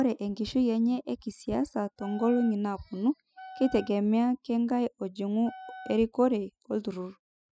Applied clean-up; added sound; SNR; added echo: classical method spectral subtraction.